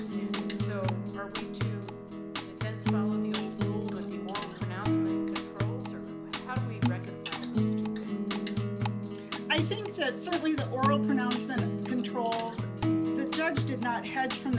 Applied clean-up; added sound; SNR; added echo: none; Acoustic guitar; -5 dB; none.